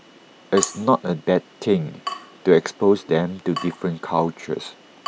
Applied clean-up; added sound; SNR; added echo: none; Drip / Water tap, faucet; 13 dB; none.